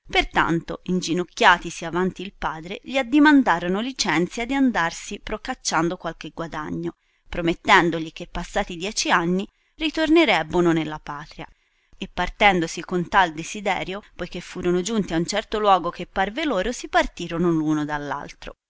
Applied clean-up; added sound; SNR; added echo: none; none; none; none.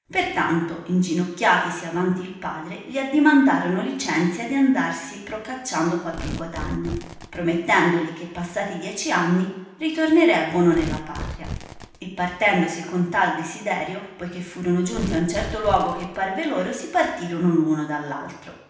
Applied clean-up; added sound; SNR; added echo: none; Tearing; 13 dB; reverberation time 0.9 s.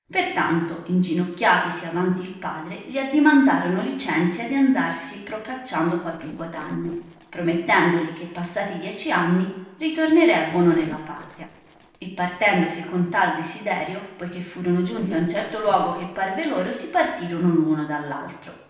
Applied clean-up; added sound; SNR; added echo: neural separator model SepFormer DNS4.